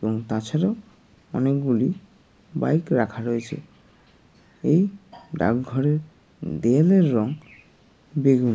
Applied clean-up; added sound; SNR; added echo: none; none; none; none.